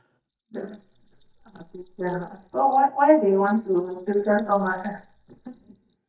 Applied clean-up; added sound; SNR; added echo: neural mask model DeepFilterNet 3.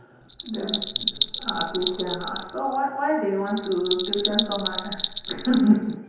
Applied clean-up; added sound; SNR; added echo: none; Bell; 3 dB; reverberation time 1.0 s.